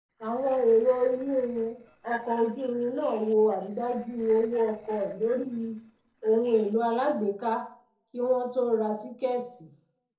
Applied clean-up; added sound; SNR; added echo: neural separator model SepFormer DNS4.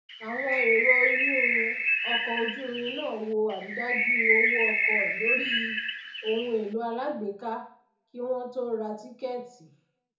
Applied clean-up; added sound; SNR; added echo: none; Bird; -5 dB; reverberation time 0.6 s.